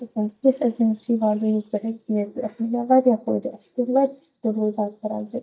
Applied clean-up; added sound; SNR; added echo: neural mask model DeepFilterNet 3.